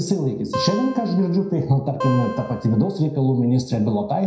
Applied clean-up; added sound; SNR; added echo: none; Acoustic guitar; 10 dB; reverberation time 0.5 s.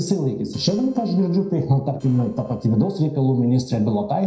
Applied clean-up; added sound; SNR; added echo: neural separator model SepFormer DNS4.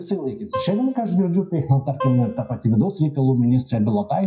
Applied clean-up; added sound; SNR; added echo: classical method WPE with log-MMSE.